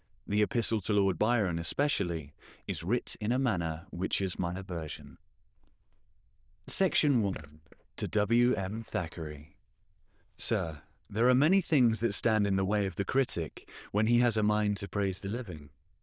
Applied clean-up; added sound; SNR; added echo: neural diffusion model UNIVERSE++.